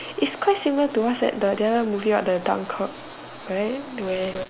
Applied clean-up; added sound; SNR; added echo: none; none; none; none.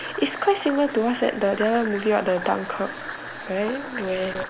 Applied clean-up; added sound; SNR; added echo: none; Fill (with liquid); 12 dB; none.